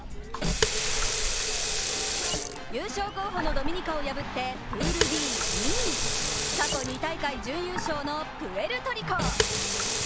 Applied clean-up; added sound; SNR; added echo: none; Meow / Purr + Sink (filling or washing) / Water tap, faucet; -3 dB; none.